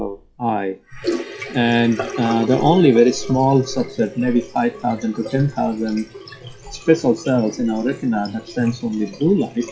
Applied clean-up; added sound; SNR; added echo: classical method WPE with log-MMSE.